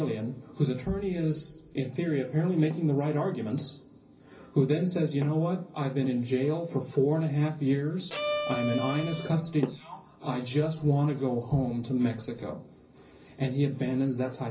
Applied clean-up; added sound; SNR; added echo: none; Bowed string instrument; 5 dB; reverberation time 0.5 s.